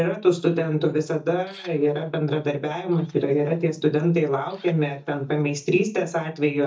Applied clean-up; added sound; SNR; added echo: neural mask model DeepFilterNet 3.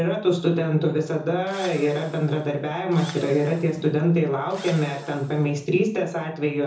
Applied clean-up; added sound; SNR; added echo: none; Engine / Drill; 19 dB; reverberation time 0.5 s.